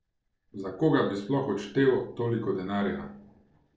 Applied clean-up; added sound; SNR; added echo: neural separator model SepFormer DNS4.